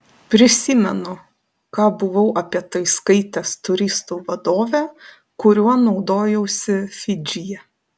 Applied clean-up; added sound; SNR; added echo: none; none; none; none.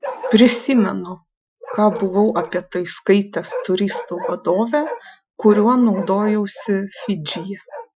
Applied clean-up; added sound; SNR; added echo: classical method Wiener filter.